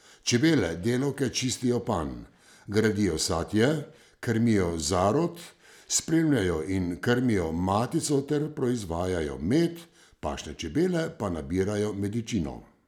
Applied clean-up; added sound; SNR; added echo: none; none; none; none.